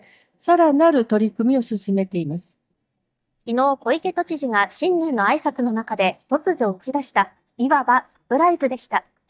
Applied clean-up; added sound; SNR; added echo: neural mask model DeepFilterNet 3.